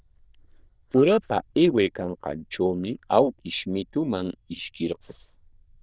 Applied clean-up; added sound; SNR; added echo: neural diffusion model UNIVERSE++.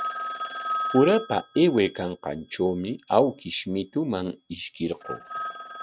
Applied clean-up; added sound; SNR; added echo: neural mask model RNNoise.